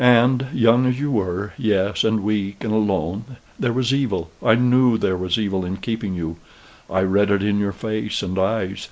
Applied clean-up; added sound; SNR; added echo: none; none; none; none.